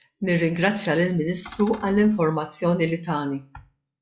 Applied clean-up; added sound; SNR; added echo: classical method log-MMSE.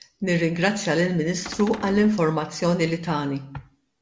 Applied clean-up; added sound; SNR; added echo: none; Cupboard open or close; 14 dB; none.